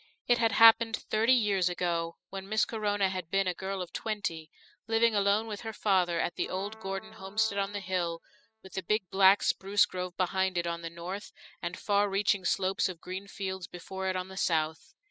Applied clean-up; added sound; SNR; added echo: classical method spectral subtraction.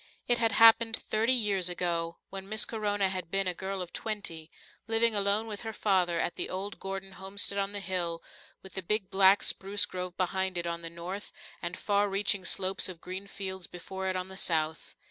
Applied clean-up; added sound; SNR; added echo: none; none; none; none.